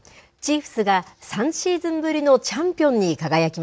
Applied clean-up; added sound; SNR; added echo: none; none; none; none.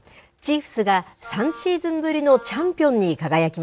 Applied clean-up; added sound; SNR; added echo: none; Wind instrument, woodwind instrument; 20 dB; none.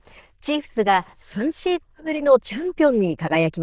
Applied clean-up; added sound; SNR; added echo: neural diffusion model UNIVERSE++.